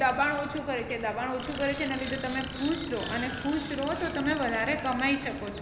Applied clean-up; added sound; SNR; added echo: none; Bicycle; 10 dB; none.